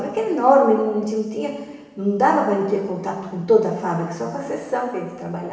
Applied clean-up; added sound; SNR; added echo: none; none; none; reverberation time 1.3 s.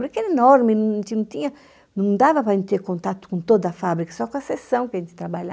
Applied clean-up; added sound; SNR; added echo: none; none; none; none.